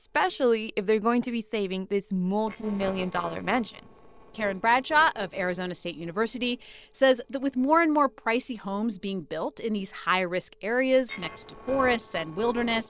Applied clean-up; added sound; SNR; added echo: neural separator model SepFormer DNS4.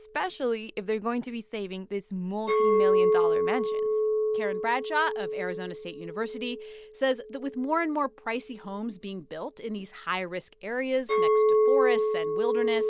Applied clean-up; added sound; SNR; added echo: none; Chink, clink; -3 dB; none.